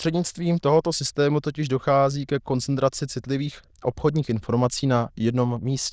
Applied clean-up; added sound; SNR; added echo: neural diffusion model UNIVERSE++.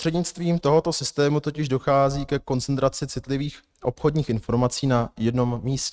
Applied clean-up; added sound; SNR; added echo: neural mask model RNNoise.